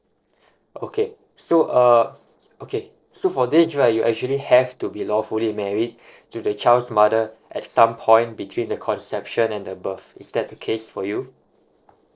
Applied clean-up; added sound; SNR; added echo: neural separator model SepFormer DNS4.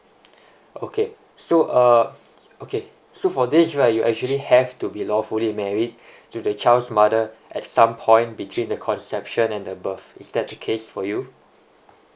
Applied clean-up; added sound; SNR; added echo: none; Tambourine; 12 dB; none.